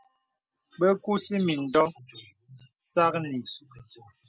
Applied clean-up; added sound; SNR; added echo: none; none; none; none.